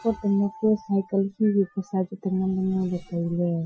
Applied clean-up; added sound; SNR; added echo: classical method Wiener filter.